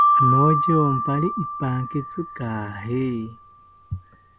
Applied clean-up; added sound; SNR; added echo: none; Marimba, xylophone; -1 dB; none.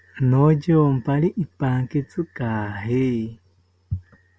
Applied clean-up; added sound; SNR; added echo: none; none; none; none.